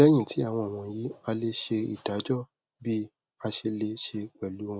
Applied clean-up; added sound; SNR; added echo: none; none; none; none.